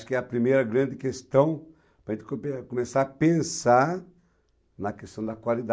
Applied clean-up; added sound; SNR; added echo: none; none; none; none.